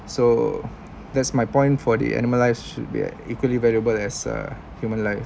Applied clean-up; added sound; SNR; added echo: none; none; none; none.